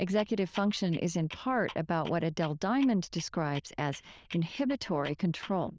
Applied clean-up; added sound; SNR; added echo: neural diffusion model UNIVERSE++.